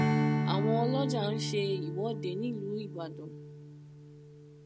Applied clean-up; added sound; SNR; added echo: none; Strum; -2 dB; none.